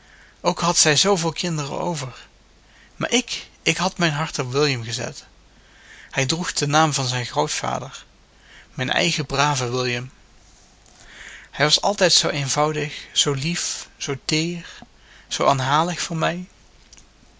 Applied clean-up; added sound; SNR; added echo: none; none; none; none.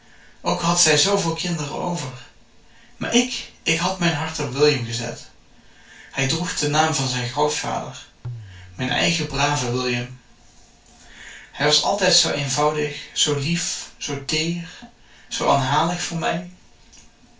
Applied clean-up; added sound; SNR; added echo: none; Tabla; 17 dB; reverberation time 0.2 s.